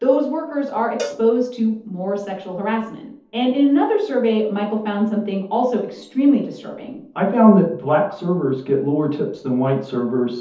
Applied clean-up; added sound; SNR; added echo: none; Cowbell; 16 dB; reverberation time 0.6 s.